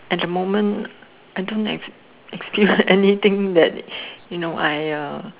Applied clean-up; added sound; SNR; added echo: none; none; none; none.